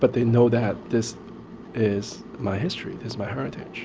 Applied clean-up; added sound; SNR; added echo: none; none; none; none.